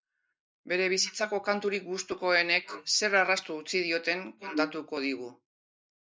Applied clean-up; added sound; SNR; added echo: neural mask model Resemble Enhance denoiser.